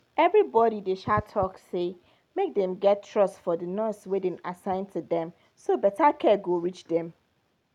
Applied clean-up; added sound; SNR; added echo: none; none; none; none.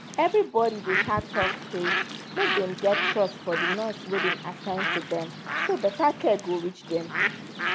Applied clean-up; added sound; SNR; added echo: none; Bird; 3 dB; none.